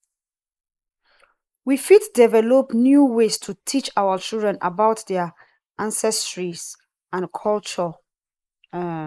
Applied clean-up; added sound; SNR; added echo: neural mask model Resemble Enhance denoiser.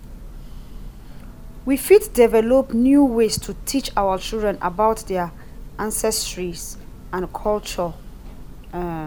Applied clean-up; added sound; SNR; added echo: none; Church bell; 15 dB; none.